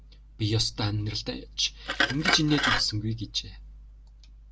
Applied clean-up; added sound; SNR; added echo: none; Glass; 1 dB; none.